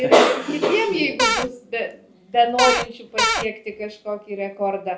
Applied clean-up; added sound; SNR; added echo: none; Cupboard open or close / Door; -1 dB; none.